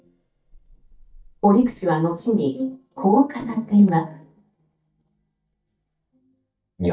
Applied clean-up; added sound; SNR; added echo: neural mask model DeepFilterNet 3.